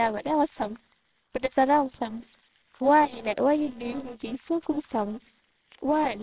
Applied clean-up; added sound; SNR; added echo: neural separator model SepFormer WHAMR!.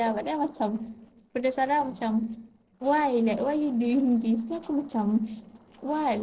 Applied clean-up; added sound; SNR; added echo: neural separator model SepFormer DNS4.